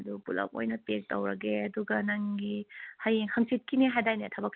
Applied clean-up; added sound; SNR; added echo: none; none; none; none.